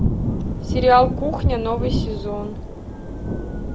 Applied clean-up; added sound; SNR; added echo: none; Thunder / Rain; 0 dB; none.